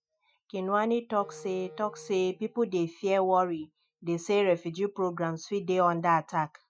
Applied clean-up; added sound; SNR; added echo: classical method Wiener filter.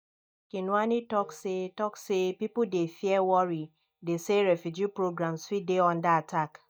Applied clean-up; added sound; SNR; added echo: neural mask model DeepFilterNet 3.